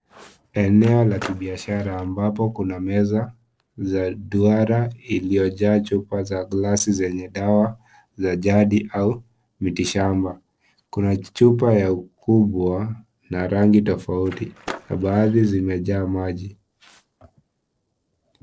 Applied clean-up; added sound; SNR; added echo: neural separator model SepFormer DNS4.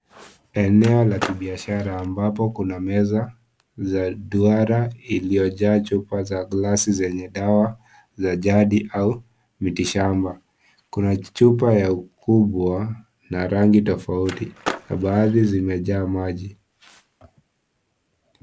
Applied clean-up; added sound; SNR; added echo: none; Skateboard; 11 dB; none.